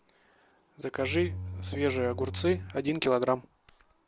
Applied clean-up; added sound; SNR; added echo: none; Bowed string instrument; 7 dB; none.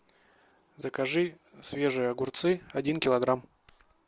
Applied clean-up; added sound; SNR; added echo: none; none; none; none.